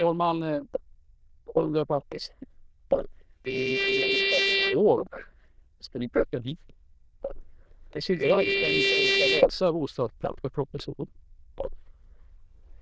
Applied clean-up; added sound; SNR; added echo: neural diffusion model UNIVERSE++.